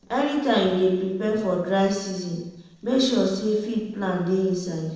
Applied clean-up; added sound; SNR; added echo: neural separator model SepFormer DNS4.